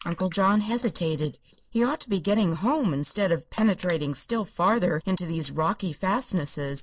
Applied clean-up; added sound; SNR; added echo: neural mask model Resemble Enhance denoiser.